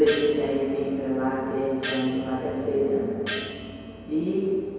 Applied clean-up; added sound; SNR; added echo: none; Gong; 13 dB; reverberation time 2.2 s.